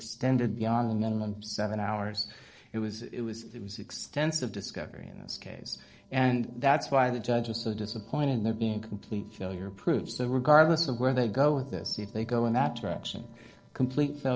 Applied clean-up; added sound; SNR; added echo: neural separator model SepFormer DNS4.